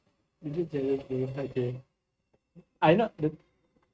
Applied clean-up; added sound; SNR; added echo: neural mask model RNNoise.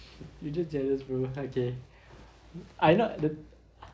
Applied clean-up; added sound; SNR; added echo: none; none; none; none.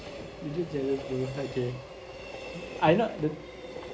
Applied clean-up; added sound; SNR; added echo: none; Train; 10 dB; none.